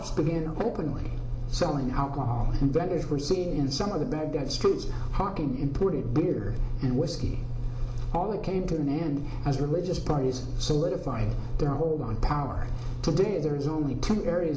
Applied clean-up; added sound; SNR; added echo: none; none; none; reverberation time 1.6 s.